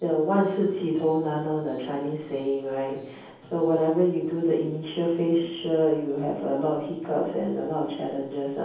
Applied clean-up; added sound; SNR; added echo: none; none; none; reverberation time 0.9 s.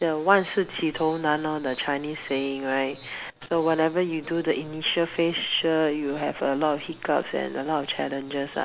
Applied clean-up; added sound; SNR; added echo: none; none; none; none.